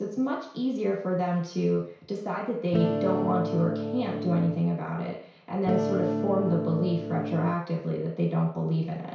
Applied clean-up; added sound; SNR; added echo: none; Electric guitar / Strum; 2 dB; reverberation time 0.6 s.